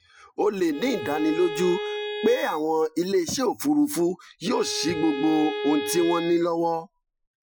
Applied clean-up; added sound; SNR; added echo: classical method Wiener filter.